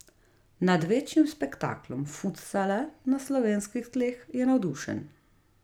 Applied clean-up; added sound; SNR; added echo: none; none; none; none.